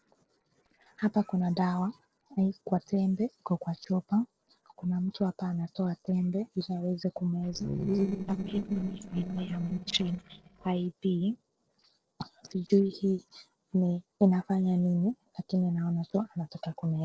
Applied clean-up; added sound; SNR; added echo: neural separator model SepFormer DNS4.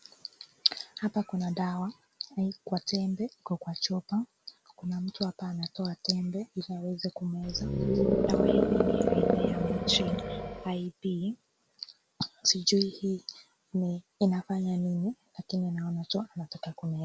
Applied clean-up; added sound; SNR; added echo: none; Animal; -5 dB; none.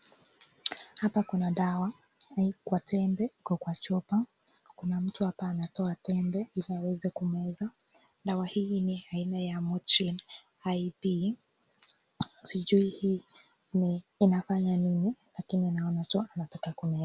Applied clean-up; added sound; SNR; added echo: none; none; none; none.